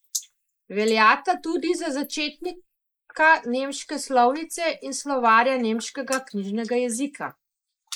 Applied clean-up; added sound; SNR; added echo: neural mask model Resemble Enhance denoiser.